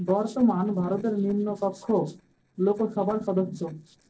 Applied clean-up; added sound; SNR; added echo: neural separator model SepFormer DNS4.